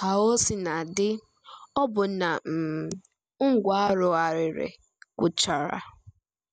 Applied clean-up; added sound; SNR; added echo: none; none; none; none.